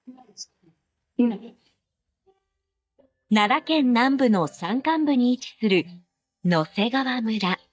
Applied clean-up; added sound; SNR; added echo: neural mask model DeepFilterNet 3.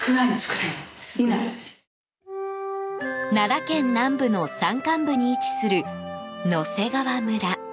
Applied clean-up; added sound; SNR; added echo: none; none; none; none.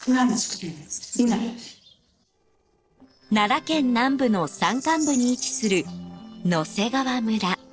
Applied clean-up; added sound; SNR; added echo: neural separator model SepFormer DNS4.